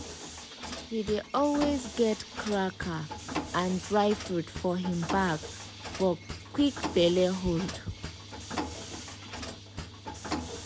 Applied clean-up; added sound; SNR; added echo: none; Mechanisms; 8 dB; none.